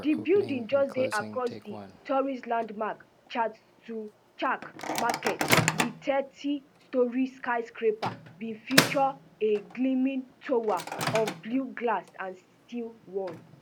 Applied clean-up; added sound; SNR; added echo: none; Microwave oven; 5 dB; none.